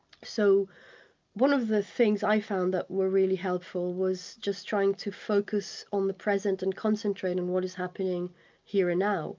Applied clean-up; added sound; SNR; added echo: none; none; none; none.